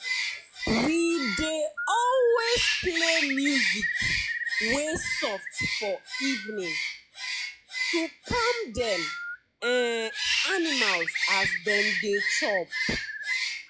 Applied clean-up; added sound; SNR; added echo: classical method log-MMSE.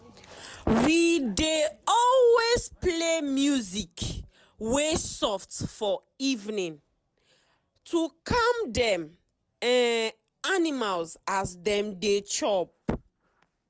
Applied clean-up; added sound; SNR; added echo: none; none; none; none.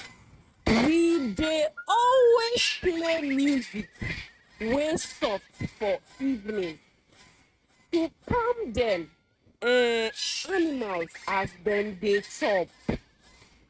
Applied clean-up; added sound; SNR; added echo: neural mask model RNNoise.